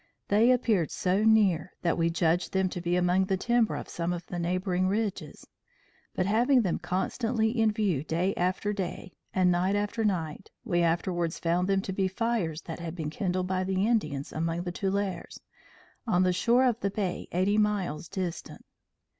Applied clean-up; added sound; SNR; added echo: none; none; none; none.